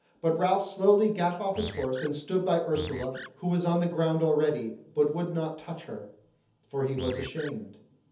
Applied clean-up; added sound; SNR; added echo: none; Animal; 13 dB; reverberation time 0.7 s.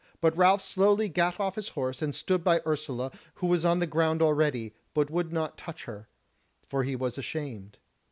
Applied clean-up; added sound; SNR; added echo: none; none; none; none.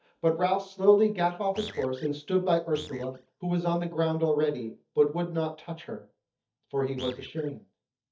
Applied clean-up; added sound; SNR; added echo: neural mask model DeepFilterNet 3.